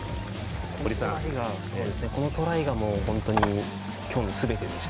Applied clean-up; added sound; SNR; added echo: none; Telephone; 5 dB; none.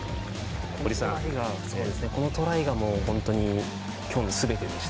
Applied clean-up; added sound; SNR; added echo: none; none; none; none.